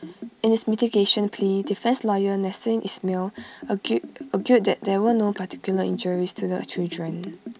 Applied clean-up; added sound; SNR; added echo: none; Liquid; 16 dB; none.